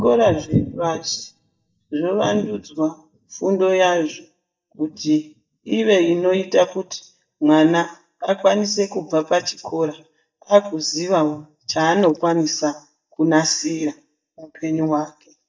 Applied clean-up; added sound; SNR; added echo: neural mask model DeepFilterNet 3.